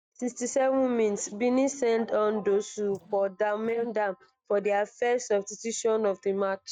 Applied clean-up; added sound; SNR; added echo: neural mask model DeepFilterNet 3.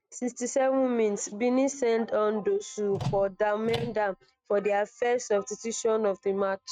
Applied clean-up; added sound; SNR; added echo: neural mask model RNNoise.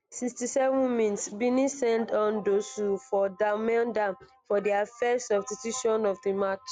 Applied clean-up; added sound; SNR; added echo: none; none; none; none.